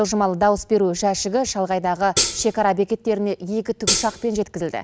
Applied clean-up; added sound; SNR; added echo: none; Hi-hat; 2 dB; none.